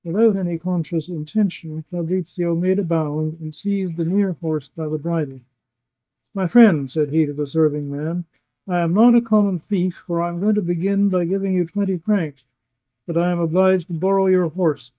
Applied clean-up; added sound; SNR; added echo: neural mask model DeepFilterNet 3.